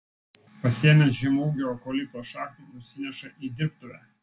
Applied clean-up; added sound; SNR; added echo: none; none; none; none.